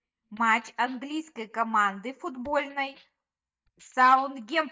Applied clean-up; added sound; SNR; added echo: neural mask model DeepFilterNet 3.